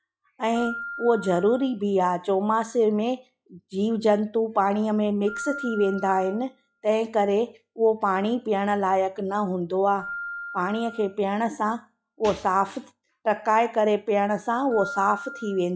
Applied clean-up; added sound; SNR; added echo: classical method log-MMSE.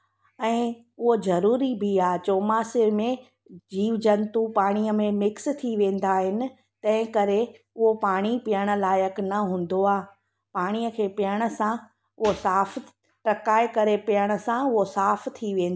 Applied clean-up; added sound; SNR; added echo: none; none; none; none.